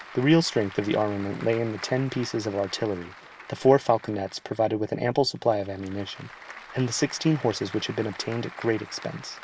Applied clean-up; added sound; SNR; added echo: none; Applause / Crowd; 18 dB; none.